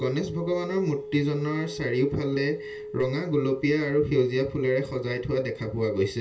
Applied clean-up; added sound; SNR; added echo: none; Telephone; 14 dB; reverberation time 0.2 s.